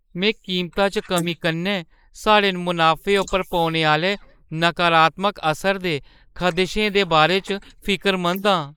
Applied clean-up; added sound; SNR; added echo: neural mask model Resemble Enhance denoiser.